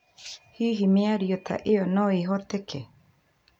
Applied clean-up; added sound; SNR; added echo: none; none; none; none.